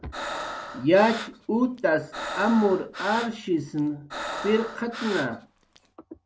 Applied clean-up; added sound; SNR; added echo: none; Breathing; 10 dB; none.